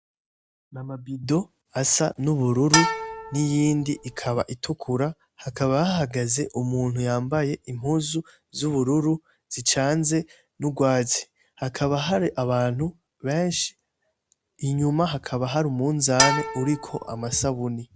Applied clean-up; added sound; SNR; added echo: none; Bowed string instrument; 2 dB; none.